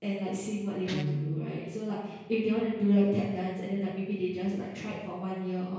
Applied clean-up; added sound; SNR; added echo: none; Guitar; 11 dB; reverberation time 1.0 s.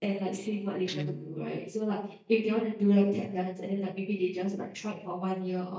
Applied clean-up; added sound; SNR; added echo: neural mask model DeepFilterNet 3.